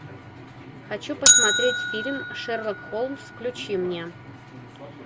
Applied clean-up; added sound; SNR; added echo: none; Bell; -5 dB; none.